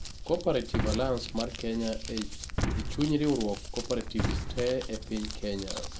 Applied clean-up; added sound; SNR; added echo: none; Boom + Crumpling, crinkling; 2 dB; none.